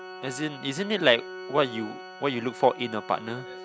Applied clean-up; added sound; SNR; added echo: none; Organ; 13 dB; none.